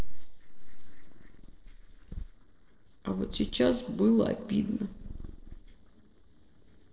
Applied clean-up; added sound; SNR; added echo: neural separator model SepFormer DNS4.